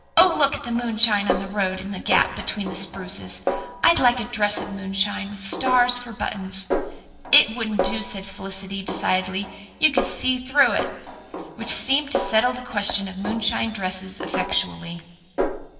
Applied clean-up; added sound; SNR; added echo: none; Snare drum; 8 dB; reverberation time 2.6 s.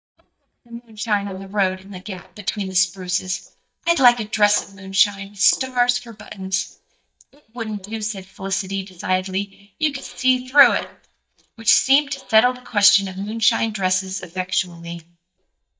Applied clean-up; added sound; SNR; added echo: neural mask model DeepFilterNet 3.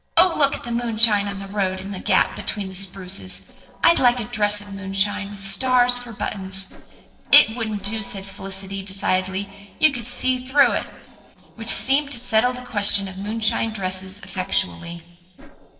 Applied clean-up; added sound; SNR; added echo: neural separator model SepFormer DNS4.